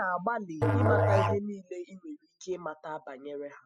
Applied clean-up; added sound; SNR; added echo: classical method spectral subtraction.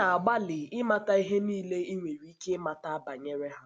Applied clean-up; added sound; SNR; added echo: none; none; none; none.